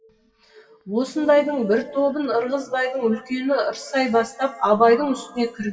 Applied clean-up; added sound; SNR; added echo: classical method WPE with log-MMSE.